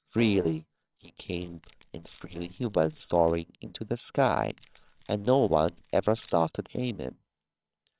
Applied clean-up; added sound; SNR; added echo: neural separator model SepFormer WHAMR!.